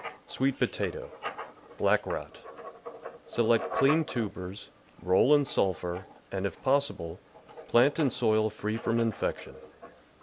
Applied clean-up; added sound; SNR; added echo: none; Writing; 13 dB; none.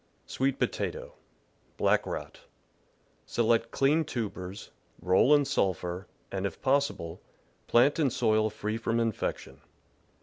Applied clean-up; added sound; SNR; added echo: none; none; none; none.